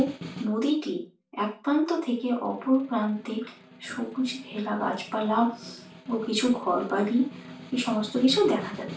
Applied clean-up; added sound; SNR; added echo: none; Snare drum; 17 dB; reverberation time 0.3 s.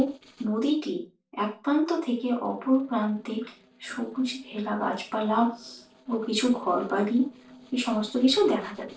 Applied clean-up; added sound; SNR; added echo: neural separator model SepFormer DNS4.